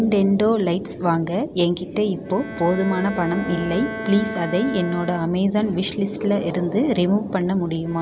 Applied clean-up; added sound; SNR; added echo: none; Bowed string instrument; 14 dB; none.